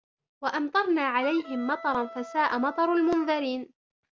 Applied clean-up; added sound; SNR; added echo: none; Wind instrument, woodwind instrument; 16 dB; none.